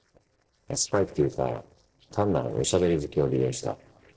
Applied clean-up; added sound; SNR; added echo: neural separator model SepFormer DNS4.